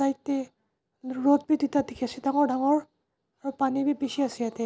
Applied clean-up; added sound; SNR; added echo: none; none; none; none.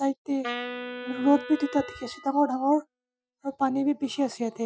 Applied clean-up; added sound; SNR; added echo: classical method Wiener filter.